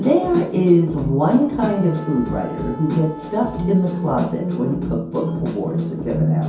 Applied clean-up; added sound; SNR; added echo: none; Wind instrument, woodwind instrument; 19 dB; reverberation time 0.6 s.